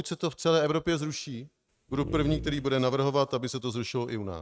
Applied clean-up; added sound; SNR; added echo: neural mask model RNNoise.